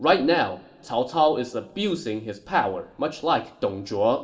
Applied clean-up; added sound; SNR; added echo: none; none; none; reverberation time 1.7 s.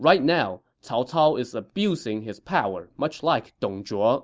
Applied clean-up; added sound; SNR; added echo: none; none; none; none.